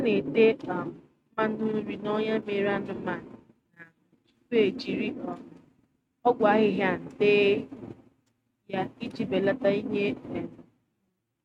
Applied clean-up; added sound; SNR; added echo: neural mask model RNNoise.